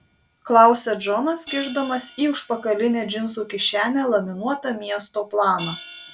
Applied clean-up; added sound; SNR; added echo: none; Hi-hat; 18 dB; none.